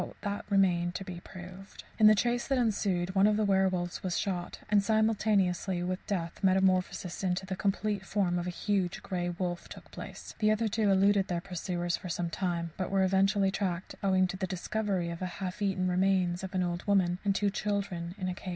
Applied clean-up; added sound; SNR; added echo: none; none; none; none.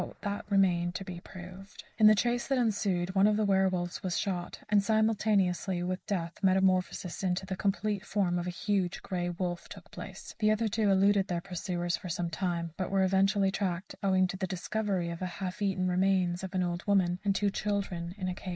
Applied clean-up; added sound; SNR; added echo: neural mask model Resemble Enhance denoiser.